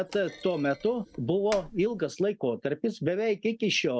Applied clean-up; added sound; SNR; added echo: none; Thump, thud; 18 dB; none.